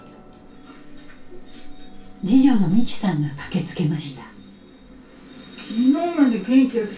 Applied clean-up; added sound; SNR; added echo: none; none; none; reverberation time 0.2 s.